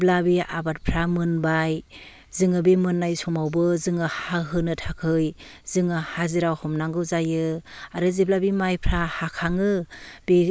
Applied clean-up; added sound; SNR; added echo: none; none; none; none.